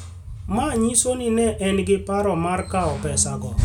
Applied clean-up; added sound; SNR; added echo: none; none; none; none.